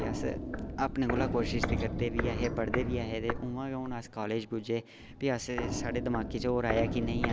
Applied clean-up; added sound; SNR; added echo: none; Walk, footsteps; 2 dB; none.